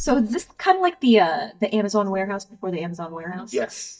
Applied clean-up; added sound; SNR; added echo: neural mask model DeepFilterNet 3.